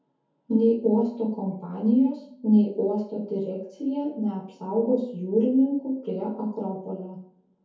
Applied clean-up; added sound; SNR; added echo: none; none; none; reverberation time 0.6 s.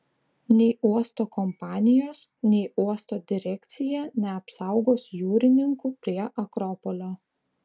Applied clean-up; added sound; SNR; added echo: none; none; none; none.